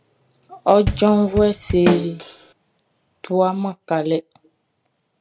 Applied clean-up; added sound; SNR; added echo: none; Drum kit; 4 dB; none.